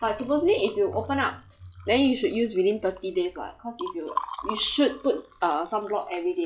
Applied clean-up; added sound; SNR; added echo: classical method log-MMSE.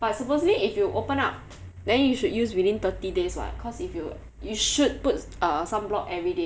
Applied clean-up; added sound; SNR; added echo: none; none; none; none.